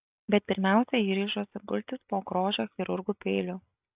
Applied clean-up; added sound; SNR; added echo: none; none; none; none.